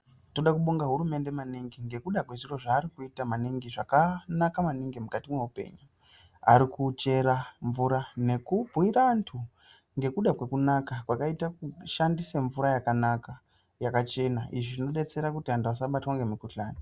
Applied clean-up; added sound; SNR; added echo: none; none; none; none.